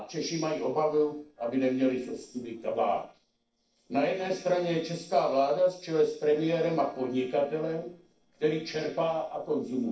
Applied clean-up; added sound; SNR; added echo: neural separator model SepFormer DNS4.